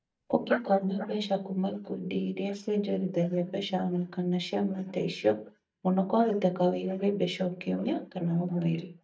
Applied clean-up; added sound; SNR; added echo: neural mask model DeepFilterNet 3.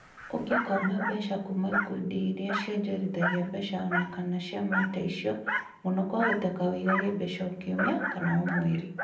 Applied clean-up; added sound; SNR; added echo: none; Dog; 5 dB; reverberation time 0.6 s.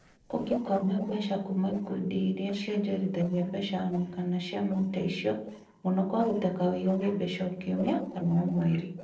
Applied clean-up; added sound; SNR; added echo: neural separator model SepFormer DNS4.